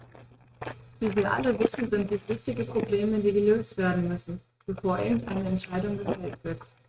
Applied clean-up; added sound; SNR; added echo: neural mask model RNNoise.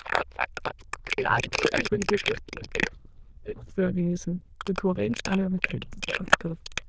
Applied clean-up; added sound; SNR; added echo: neural diffusion model UNIVERSE++.